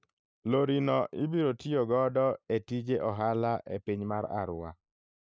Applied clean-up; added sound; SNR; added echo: neural mask model Resemble Enhance denoiser.